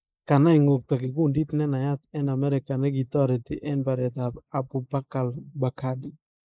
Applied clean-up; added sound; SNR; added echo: neural mask model Resemble Enhance denoiser.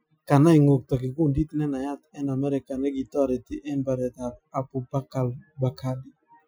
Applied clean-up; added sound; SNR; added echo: classical method Wiener filter.